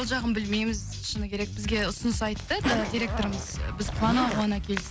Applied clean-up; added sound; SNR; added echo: none; Zipper (clothing); 8 dB; none.